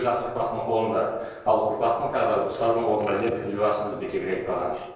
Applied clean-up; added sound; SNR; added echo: neural mask model Resemble Enhance denoiser.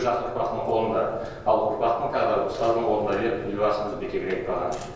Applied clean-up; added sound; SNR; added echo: none; none; none; none.